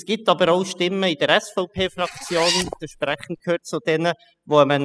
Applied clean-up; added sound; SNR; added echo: classical method spectral subtraction.